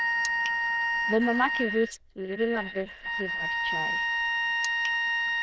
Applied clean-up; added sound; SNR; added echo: neural diffusion model UNIVERSE++.